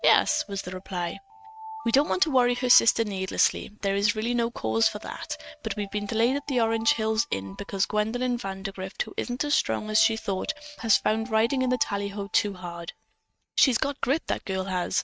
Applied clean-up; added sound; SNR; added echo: neural mask model RNNoise.